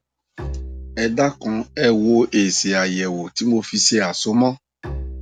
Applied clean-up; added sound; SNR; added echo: none; Bowed string instrument; 16 dB; none.